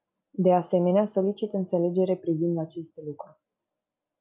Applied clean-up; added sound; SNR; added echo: none; none; none; none.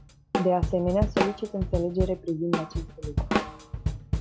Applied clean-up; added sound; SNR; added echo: none; Drum kit; 0 dB; none.